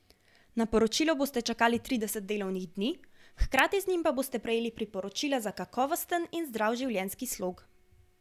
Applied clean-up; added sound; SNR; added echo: none; none; none; none.